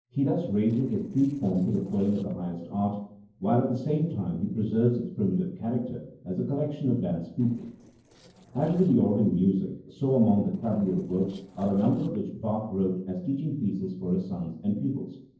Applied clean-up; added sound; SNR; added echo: neural separator model SepFormer DNS4.